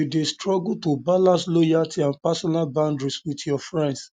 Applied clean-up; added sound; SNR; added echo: none; none; none; none.